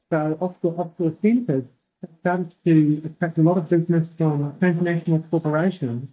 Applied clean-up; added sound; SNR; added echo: neural mask model DeepFilterNet 3.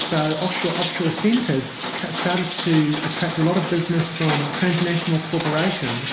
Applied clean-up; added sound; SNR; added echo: none; Rain; 6 dB; reverberation time 0.9 s.